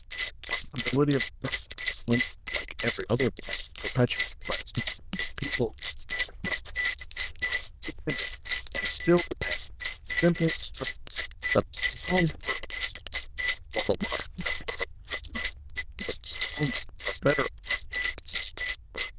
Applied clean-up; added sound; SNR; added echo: neural diffusion model UNIVERSE++.